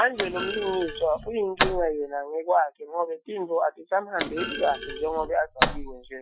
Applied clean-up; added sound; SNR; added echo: classical method Wiener filter.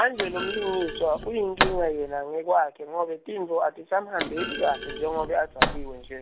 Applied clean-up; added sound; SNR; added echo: none; Thump, thud; 5 dB; none.